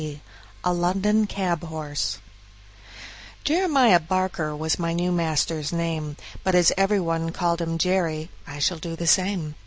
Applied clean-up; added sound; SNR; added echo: none; none; none; none.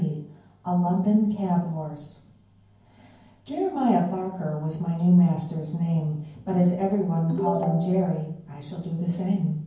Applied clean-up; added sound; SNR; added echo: none; Ringtone / Chime; 7 dB; reverberation time 0.9 s.